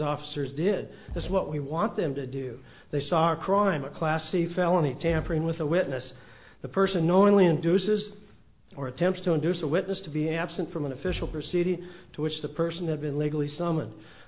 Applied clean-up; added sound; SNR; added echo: none; Fireworks; 17 dB; none.